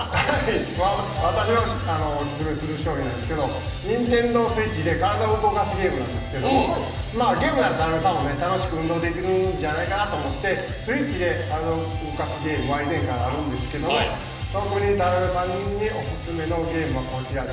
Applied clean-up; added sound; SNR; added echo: none; none; none; reverberation time 0.9 s.